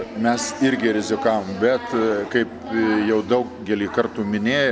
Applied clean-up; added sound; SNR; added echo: none; none; none; none.